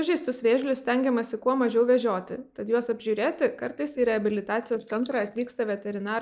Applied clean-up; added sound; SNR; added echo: neural mask model Resemble Enhance denoiser.